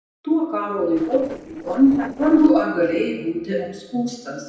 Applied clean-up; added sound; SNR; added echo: neural separator model SepFormer DNS4.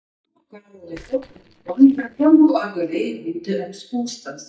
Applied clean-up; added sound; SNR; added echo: neural mask model DeepFilterNet 3.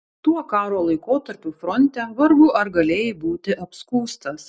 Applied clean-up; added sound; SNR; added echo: none; none; none; none.